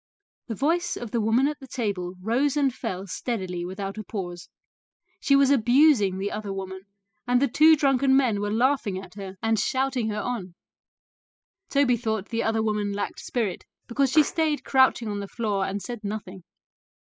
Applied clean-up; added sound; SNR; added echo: classical method spectral subtraction.